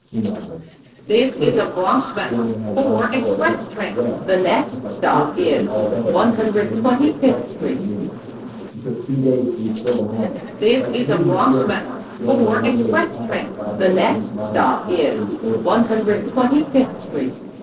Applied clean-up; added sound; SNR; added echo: neural separator model SepFormer DNS4.